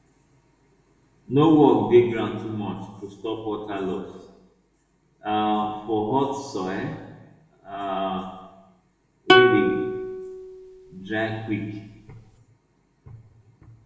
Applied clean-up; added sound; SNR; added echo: none; Plucked string instrument; -2 dB; reverberation time 1.0 s.